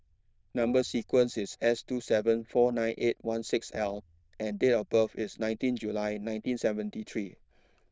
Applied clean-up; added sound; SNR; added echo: neural diffusion model UNIVERSE++.